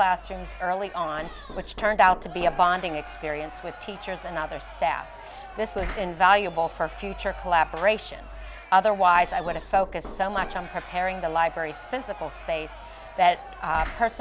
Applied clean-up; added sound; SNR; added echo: none; Crowd + Knock; 13 dB; none.